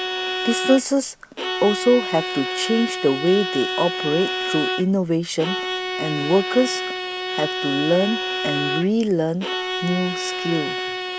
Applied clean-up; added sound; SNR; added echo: none; Bowed string instrument; 4 dB; none.